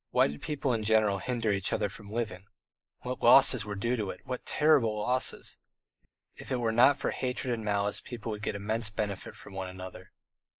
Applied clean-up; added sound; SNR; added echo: neural mask model Resemble Enhance denoiser.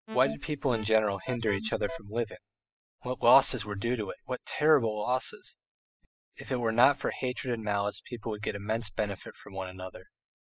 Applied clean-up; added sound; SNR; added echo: classical method spectral subtraction.